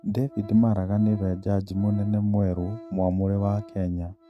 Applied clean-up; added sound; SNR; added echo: neural mask model RNNoise.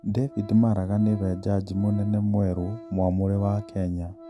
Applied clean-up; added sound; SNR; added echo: none; Organ; 20 dB; none.